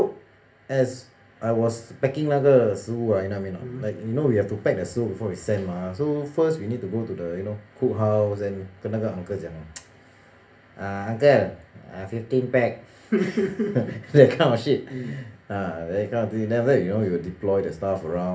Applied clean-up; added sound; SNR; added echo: none; none; none; reverberation time 0.3 s.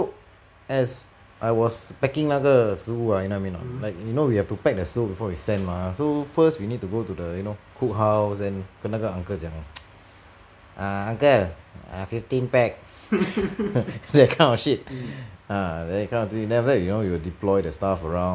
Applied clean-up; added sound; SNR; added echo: none; none; none; none.